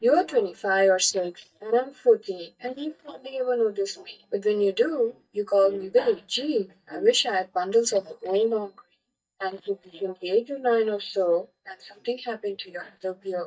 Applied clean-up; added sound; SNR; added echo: neural mask model DeepFilterNet 3.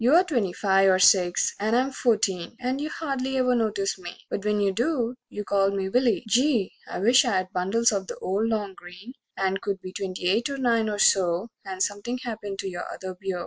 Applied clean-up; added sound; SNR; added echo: none; none; none; none.